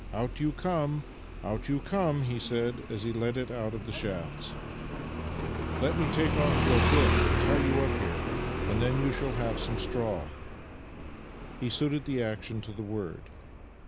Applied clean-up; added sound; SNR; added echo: none; Motorcycle; 0 dB; none.